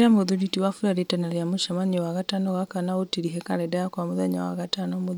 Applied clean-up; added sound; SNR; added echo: none; none; none; none.